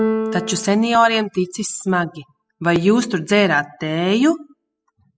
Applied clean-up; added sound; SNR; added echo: classical method spectral subtraction.